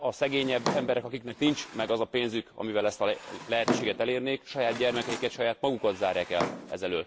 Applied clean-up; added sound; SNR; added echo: none; Drawer open or close; 9 dB; none.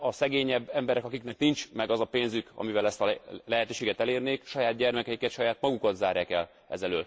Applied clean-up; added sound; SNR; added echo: none; none; none; none.